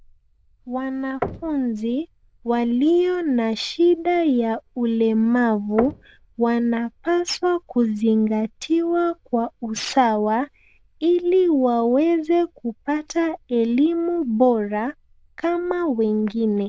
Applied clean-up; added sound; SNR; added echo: neural diffusion model UNIVERSE++.